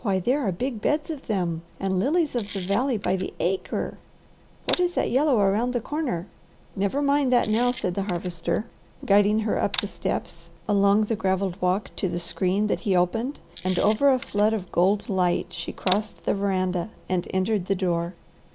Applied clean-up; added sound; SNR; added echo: none; Camera; 18 dB; none.